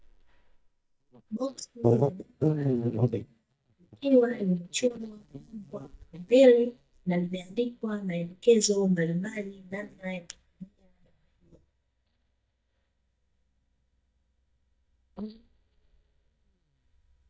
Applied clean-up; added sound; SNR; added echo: neural mask model DeepFilterNet 3.